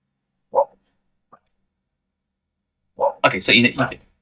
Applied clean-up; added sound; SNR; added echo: neural mask model DeepFilterNet 3.